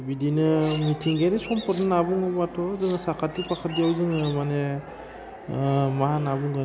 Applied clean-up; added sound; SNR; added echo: none; Bird vocalization, bird call, bird song + Cutlery, silverware; 15 dB; none.